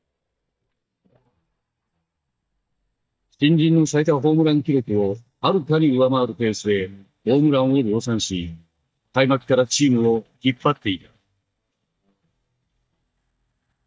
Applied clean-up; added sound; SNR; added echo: neural mask model DeepFilterNet 3.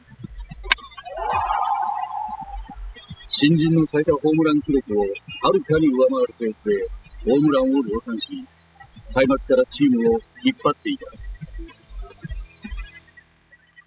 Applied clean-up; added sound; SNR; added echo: classical method spectral subtraction.